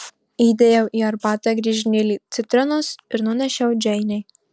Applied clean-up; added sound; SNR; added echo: none; none; none; none.